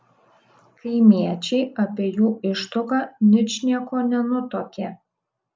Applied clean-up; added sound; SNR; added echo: none; none; none; none.